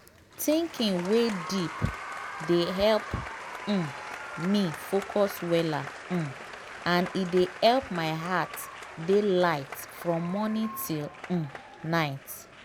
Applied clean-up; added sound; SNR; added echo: none; Applause; 12 dB; none.